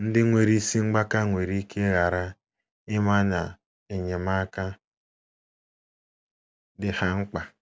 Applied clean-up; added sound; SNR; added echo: none; none; none; none.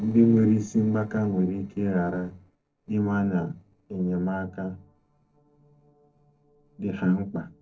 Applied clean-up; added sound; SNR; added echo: neural separator model SepFormer DNS4.